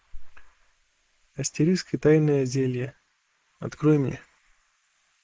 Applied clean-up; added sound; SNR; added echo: neural mask model Resemble Enhance denoiser.